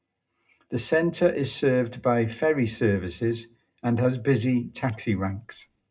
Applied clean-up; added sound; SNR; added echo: neural separator model SepFormer DNS4.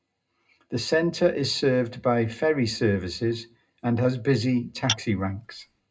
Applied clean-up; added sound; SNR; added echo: none; Tap / Glass; 9 dB; reverberation time 0.2 s.